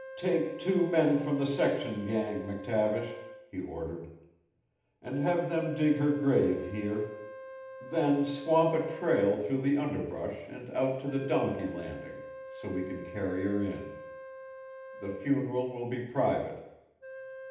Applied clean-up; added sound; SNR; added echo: none; Wind instrument, woodwind instrument; 15 dB; reverberation time 0.8 s.